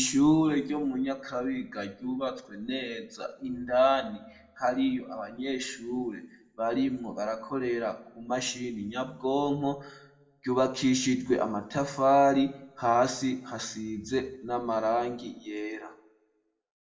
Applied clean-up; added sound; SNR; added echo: none; none; none; reverberation time 0.4 s.